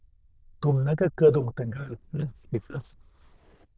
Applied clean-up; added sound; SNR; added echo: neural diffusion model UNIVERSE++.